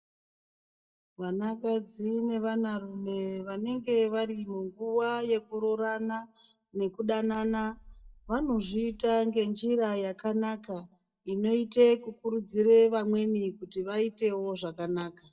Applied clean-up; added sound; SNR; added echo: neural mask model DeepFilterNet 3.